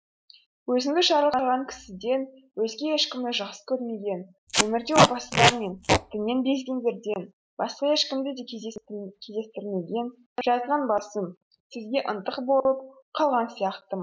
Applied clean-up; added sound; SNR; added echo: neural mask model Resemble Enhance denoiser.